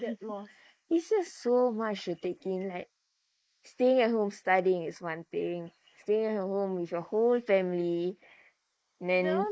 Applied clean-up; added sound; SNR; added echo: neural mask model Resemble Enhance denoiser.